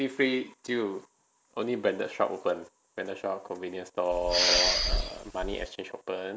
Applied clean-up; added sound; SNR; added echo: none; Respiratory sounds; -4 dB; none.